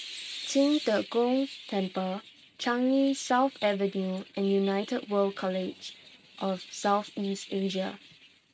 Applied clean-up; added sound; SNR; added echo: neural mask model RNNoise.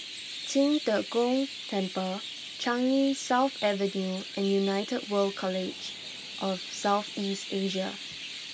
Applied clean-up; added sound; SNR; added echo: none; Chirp, tweet; 11 dB; none.